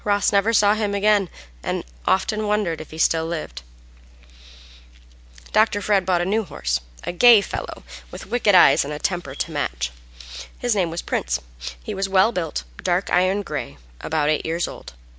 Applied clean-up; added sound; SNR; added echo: none; none; none; none.